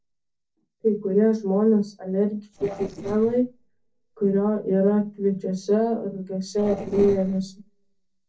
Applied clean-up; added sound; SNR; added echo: neural separator model SepFormer DNS4.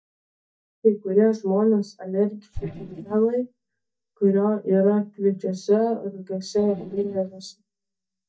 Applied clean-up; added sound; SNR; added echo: neural mask model DeepFilterNet 3.